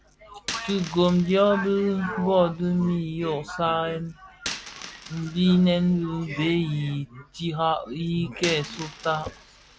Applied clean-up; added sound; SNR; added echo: none; Coin (dropping); 17 dB; none.